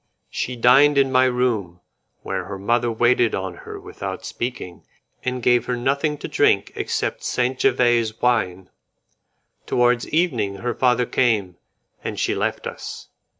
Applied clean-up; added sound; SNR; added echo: none; none; none; none.